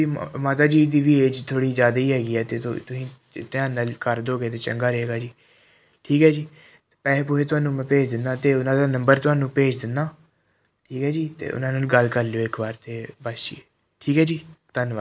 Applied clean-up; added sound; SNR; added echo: none; none; none; none.